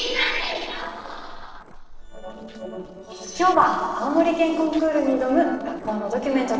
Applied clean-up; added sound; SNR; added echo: neural separator model SepFormer DNS4.